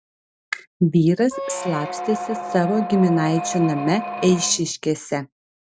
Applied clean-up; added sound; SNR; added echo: none; Squeak; 7 dB; none.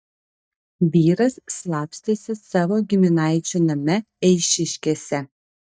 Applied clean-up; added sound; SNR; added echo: neural mask model DeepFilterNet 3.